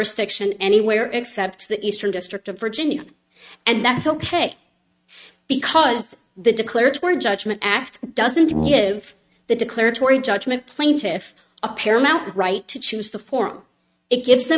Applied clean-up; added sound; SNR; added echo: neural mask model RNNoise.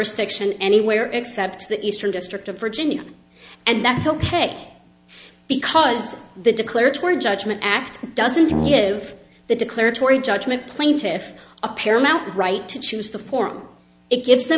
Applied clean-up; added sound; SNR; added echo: none; Brass instrument; 6 dB; none.